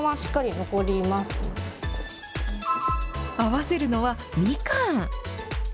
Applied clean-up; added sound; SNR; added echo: none; Subway, metro, underground / Sliding door; 19 dB; none.